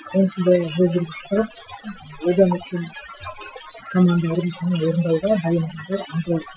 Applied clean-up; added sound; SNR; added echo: classical method Wiener filter.